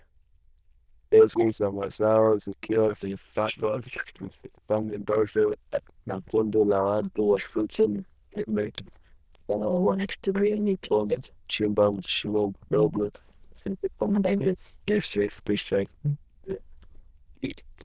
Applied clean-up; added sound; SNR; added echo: neural diffusion model UNIVERSE++.